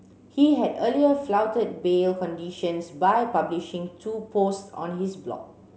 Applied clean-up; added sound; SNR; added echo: none; none; none; none.